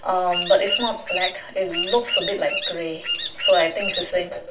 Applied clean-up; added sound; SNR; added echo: none; Bird vocalization, bird call, bird song; 3 dB; reverberation time 0.2 s.